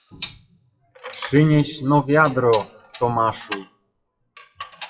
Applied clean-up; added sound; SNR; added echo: classical method WPE with log-MMSE.